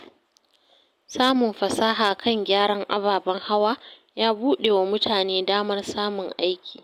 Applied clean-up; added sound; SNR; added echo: none; none; none; none.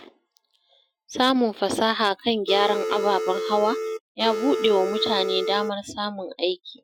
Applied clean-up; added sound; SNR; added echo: classical method Wiener filter.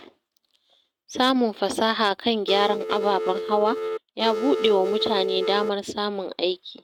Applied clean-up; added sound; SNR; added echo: neural mask model RNNoise.